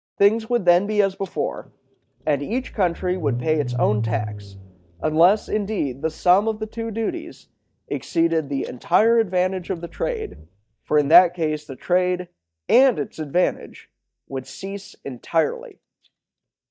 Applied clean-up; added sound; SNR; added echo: neural mask model DeepFilterNet 3.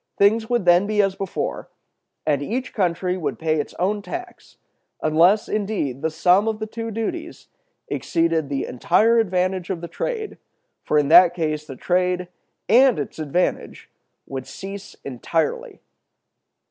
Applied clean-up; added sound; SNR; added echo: none; none; none; none.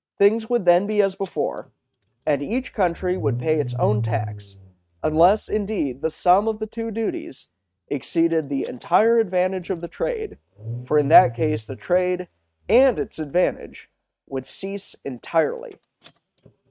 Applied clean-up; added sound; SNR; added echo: neural mask model RNNoise.